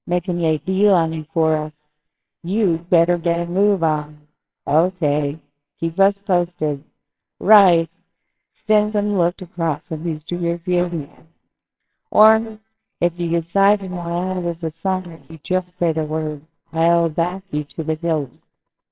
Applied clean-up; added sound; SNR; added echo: neural separator model SepFormer WHAMR!.